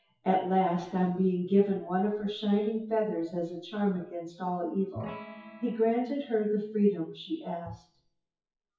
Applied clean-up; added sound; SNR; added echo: classical method WPE with log-MMSE.